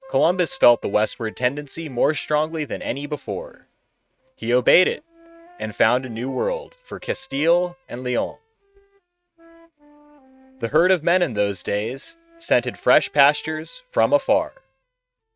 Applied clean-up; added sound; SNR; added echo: neural mask model RNNoise.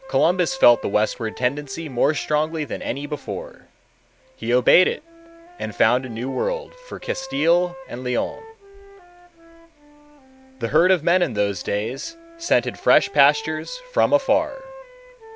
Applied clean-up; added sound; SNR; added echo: none; Wind instrument, woodwind instrument; 19 dB; none.